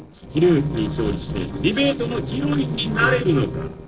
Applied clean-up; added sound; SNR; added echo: neural separator model SepFormer DNS4.